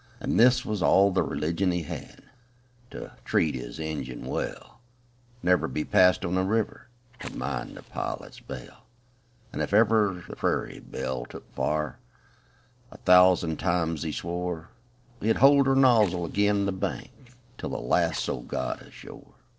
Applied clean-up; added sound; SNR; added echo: neural separator model SepFormer DNS4.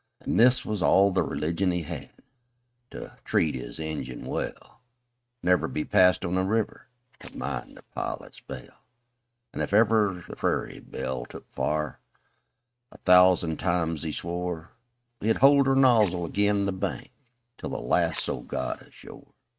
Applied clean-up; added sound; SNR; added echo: neural mask model RNNoise.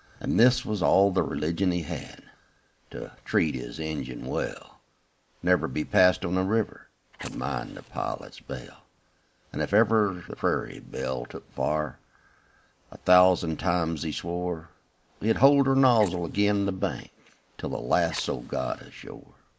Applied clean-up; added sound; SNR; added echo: neural mask model Resemble Enhance denoiser.